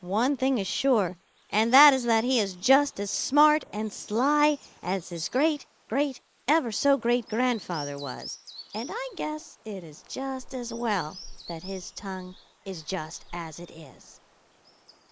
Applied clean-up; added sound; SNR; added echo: neural mask model Resemble Enhance denoiser.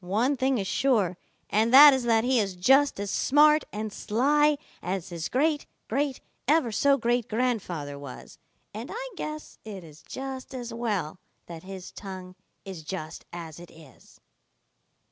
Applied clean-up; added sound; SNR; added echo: none; none; none; none.